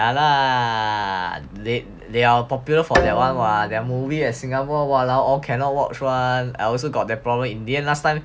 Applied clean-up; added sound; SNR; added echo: none; Bowed string instrument; 7 dB; none.